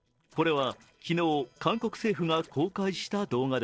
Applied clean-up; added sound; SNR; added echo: neural separator model SepFormer DNS4.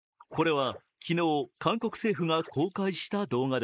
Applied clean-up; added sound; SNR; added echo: neural mask model Resemble Enhance denoiser.